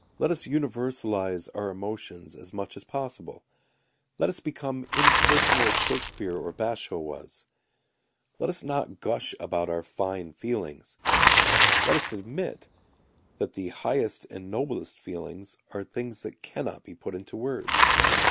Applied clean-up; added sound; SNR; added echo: none; Bicycle; -2 dB; none.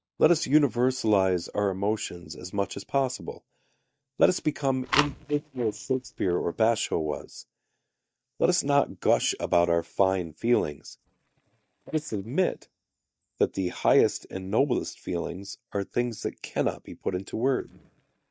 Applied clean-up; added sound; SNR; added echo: neural mask model DeepFilterNet 3.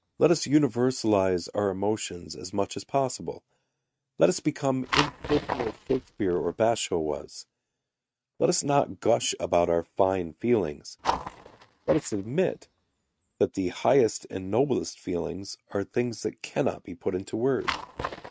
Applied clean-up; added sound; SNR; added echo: neural mask model RNNoise.